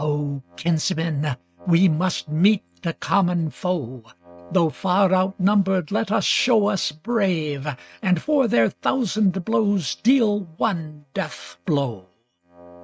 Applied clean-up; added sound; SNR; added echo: neural mask model RNNoise.